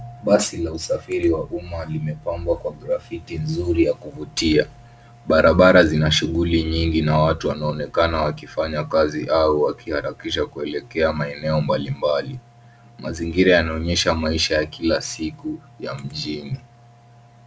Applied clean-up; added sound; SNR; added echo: none; none; none; none.